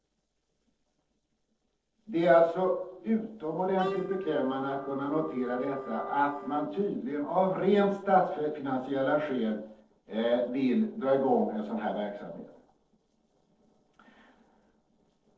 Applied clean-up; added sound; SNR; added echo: neural separator model SepFormer DNS4.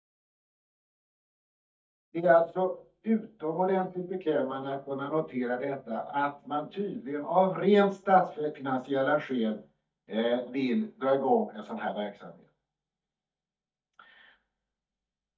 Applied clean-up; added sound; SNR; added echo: neural mask model DeepFilterNet 3.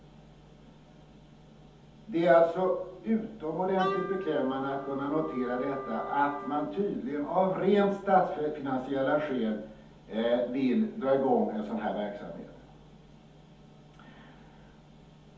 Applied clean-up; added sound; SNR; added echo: none; Wind instrument, woodwind instrument; 9 dB; reverberation time 0.6 s.